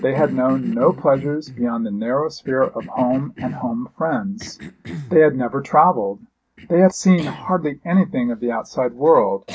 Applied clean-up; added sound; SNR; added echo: none; Cough; 18 dB; none.